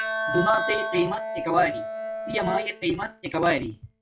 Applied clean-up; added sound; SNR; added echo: classical method log-MMSE.